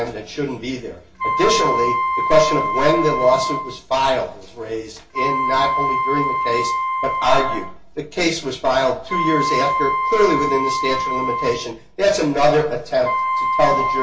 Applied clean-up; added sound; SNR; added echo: none; Wind instrument, woodwind instrument; 2 dB; reverberation time 0.2 s.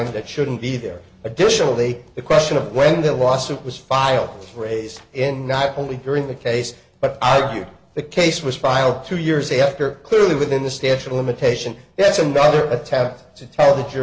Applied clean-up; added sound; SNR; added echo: none; none; none; none.